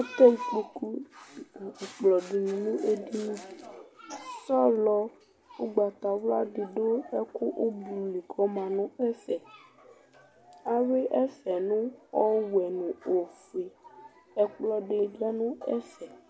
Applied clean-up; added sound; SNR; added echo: none; none; none; none.